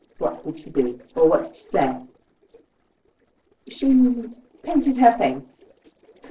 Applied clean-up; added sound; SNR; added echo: neural separator model SepFormer DNS4.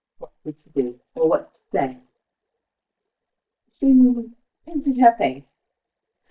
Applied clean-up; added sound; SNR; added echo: neural mask model DeepFilterNet 3.